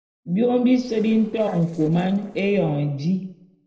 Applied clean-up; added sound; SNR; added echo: neural separator model SepFormer DNS4.